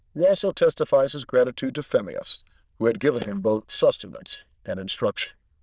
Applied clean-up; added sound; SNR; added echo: neural diffusion model UNIVERSE++.